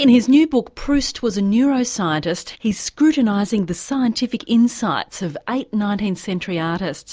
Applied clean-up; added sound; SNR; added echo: none; none; none; none.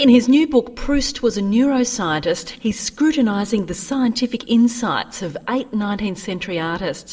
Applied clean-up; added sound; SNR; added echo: none; none; none; reverberation time 1.0 s.